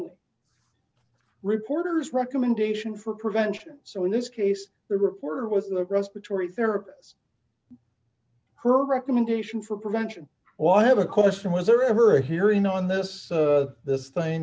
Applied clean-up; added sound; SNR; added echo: none; none; none; none.